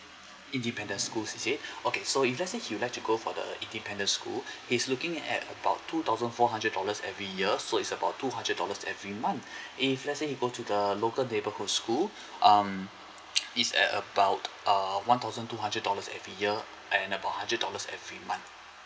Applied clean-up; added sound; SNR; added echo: none; none; none; none.